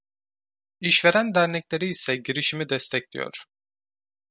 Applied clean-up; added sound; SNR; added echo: none; none; none; none.